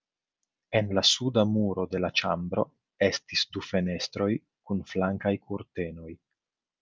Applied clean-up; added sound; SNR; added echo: none; none; none; none.